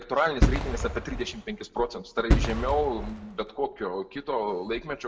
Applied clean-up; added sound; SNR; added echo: none; Fireworks; -3 dB; reverberation time 1.2 s.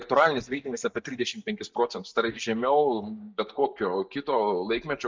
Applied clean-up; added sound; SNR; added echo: neural mask model DeepFilterNet 3.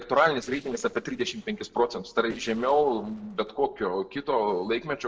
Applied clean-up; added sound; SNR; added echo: neural separator model SepFormer DNS4.